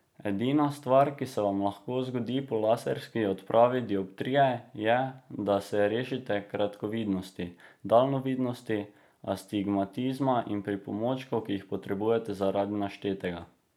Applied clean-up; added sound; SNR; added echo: none; none; none; none.